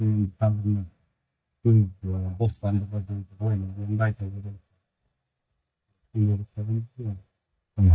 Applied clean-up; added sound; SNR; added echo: neural mask model DeepFilterNet 3.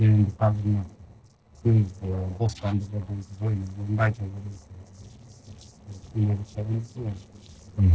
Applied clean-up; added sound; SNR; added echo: neural separator model SepFormer DNS4.